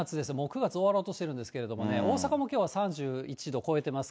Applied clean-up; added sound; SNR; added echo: none; none; none; none.